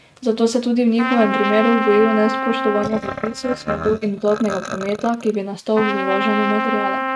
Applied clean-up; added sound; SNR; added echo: neural mask model RNNoise.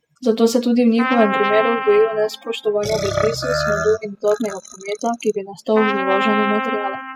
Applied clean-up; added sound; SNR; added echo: classical method spectral subtraction.